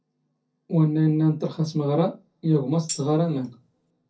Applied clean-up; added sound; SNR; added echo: none; Tambourine; 14 dB; reverberation time 0.3 s.